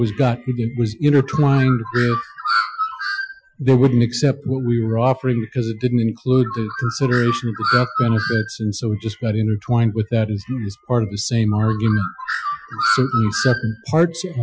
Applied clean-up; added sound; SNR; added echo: classical method Wiener filter.